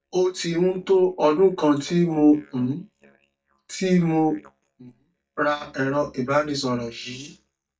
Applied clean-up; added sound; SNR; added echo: neural mask model DeepFilterNet 3.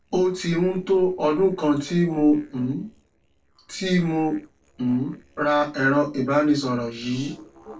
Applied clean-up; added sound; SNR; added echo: neural separator model SepFormer DNS4.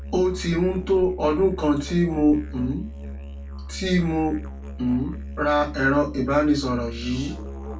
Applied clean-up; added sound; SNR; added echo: none; Musical instrument; 11 dB; reverberation time 0.2 s.